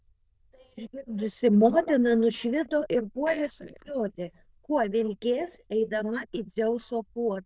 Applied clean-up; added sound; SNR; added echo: neural diffusion model UNIVERSE++.